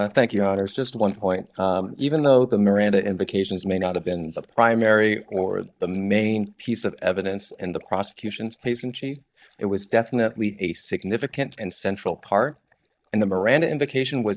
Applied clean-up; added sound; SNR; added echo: neural mask model DeepFilterNet 3.